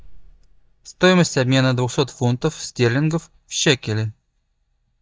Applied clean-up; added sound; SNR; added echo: neural mask model DeepFilterNet 3.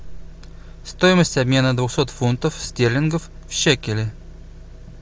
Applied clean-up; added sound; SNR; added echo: none; none; none; none.